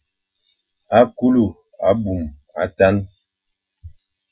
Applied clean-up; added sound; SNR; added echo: classical method Wiener filter.